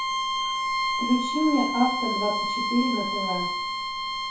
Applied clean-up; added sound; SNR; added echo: none; Bowed string instrument; 0 dB; reverberation time 0.6 s.